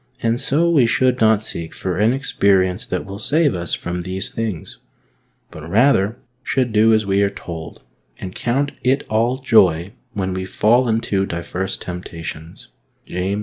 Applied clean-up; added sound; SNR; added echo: none; none; none; none.